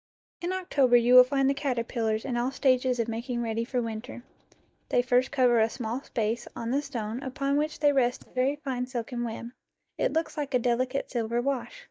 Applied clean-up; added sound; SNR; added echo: neural mask model DeepFilterNet 3.